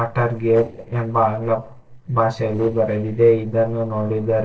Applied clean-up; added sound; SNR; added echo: neural separator model SepFormer DNS4.